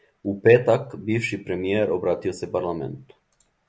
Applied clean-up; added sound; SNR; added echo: none; none; none; none.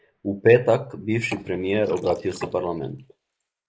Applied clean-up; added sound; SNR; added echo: neural mask model Resemble Enhance denoiser.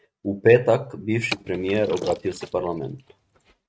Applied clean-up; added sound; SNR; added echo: neural mask model RNNoise.